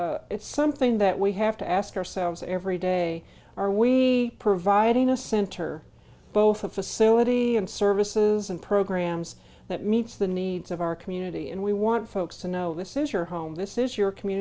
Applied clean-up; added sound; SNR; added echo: none; none; none; none.